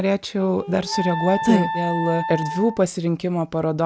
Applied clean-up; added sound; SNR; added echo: none; Wind instrument, woodwind instrument; 8 dB; none.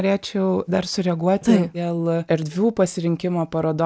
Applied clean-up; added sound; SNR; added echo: none; none; none; none.